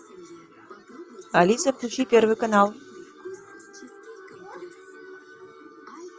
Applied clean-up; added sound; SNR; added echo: none; none; none; none.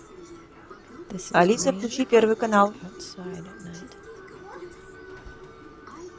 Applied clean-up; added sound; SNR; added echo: none; Rain; 16 dB; none.